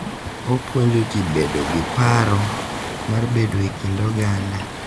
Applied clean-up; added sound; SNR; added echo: none; Waves, surf; 7 dB; none.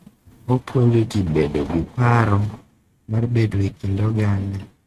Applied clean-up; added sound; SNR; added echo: neural mask model RNNoise.